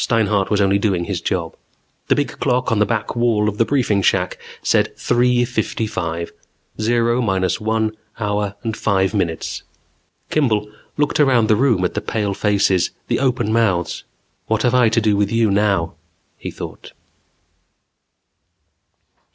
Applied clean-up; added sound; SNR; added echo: none; none; none; none.